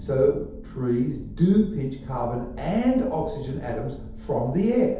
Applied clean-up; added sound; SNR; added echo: none; Wind; 15 dB; reverberation time 0.8 s.